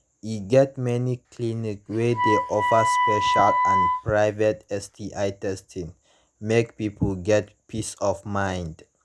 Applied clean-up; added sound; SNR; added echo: none; Wind instrument, woodwind instrument; -1 dB; none.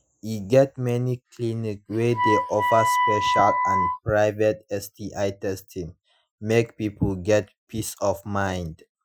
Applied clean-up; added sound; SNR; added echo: classical method Wiener filter.